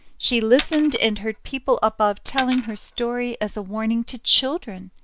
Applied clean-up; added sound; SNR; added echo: none; Coin (dropping); 13 dB; none.